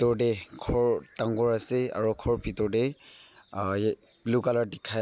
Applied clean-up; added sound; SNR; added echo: none; none; none; none.